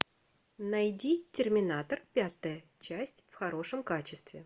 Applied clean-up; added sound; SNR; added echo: none; none; none; none.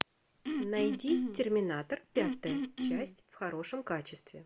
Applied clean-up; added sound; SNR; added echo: none; Cough; 0 dB; none.